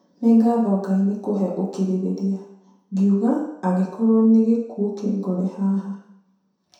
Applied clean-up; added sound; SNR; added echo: none; none; none; reverberation time 0.7 s.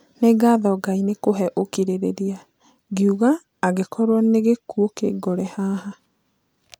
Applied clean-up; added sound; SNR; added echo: none; none; none; none.